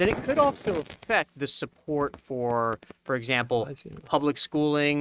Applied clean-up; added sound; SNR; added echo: neural mask model RNNoise.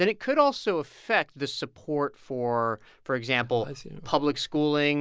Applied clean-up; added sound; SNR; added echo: none; none; none; none.